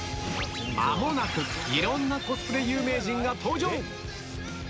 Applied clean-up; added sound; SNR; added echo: none; none; none; none.